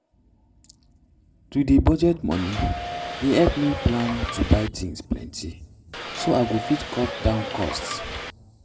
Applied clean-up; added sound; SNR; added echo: none; Subway, metro, underground / Doorbell; 8 dB; reverberation time 1.6 s.